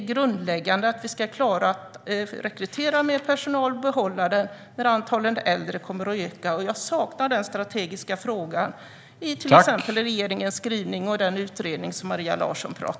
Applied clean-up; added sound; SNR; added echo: none; none; none; none.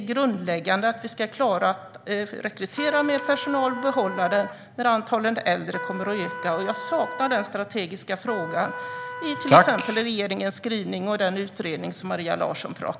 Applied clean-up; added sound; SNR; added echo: none; Trumpet; 10 dB; none.